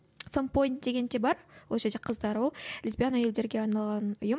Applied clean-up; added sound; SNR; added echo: none; none; none; none.